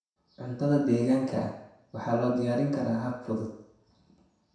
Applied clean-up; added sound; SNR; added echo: none; none; none; reverberation time 0.7 s.